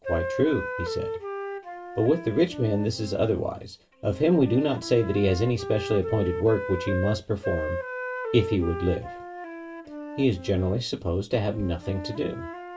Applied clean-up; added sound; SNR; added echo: none; Wind instrument, woodwind instrument; 9 dB; reverberation time 0.2 s.